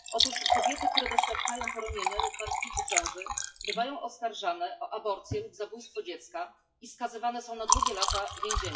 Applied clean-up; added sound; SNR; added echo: classical method WPE with log-MMSE.